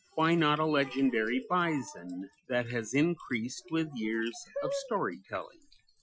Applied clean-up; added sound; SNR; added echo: classical method Wiener filter.